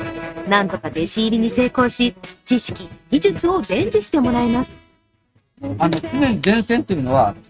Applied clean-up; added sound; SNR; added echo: neural mask model RNNoise.